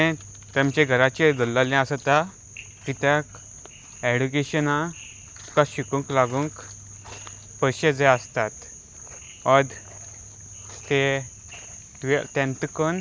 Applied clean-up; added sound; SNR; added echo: none; none; none; none.